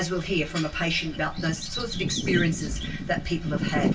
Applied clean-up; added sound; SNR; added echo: none; Bird vocalization, bird call, bird song; 3 dB; reverberation time 0.1 s.